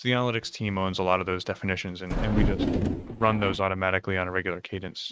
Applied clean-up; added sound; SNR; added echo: neural mask model RNNoise.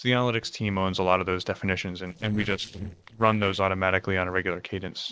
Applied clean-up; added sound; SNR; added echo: neural separator model SepFormer DNS4.